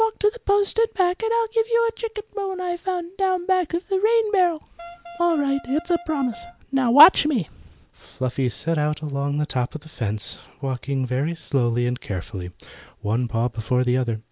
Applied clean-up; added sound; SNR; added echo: none; Wind instrument, woodwind instrument; 17 dB; none.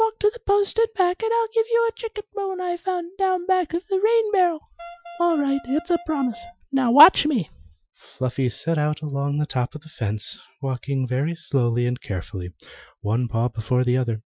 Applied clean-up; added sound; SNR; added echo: classical method Wiener filter.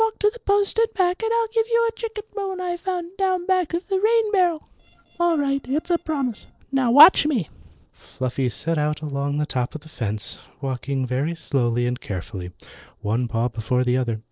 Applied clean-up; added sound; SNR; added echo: neural separator model SepFormer DNS4.